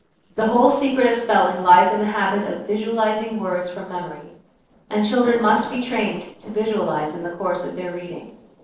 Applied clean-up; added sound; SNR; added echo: neural separator model SepFormer DNS4.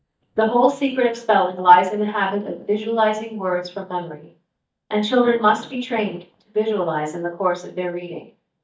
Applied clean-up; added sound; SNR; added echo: neural mask model DeepFilterNet 3.